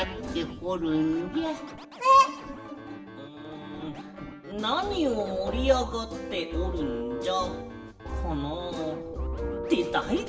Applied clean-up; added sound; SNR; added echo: none; Scratching (performance technique); 18 dB; reverberation time 0.7 s.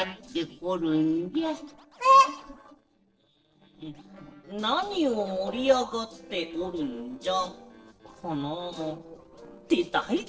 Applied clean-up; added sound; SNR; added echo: neural separator model SepFormer DNS4.